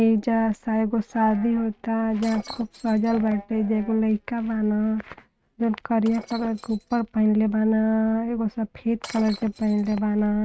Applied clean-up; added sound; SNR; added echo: neural mask model RNNoise.